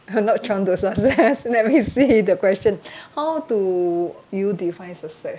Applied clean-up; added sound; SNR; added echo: none; none; none; none.